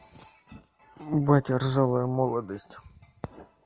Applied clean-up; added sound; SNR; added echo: none; none; none; none.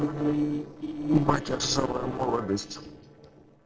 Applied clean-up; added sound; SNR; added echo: neural separator model SepFormer DNS4.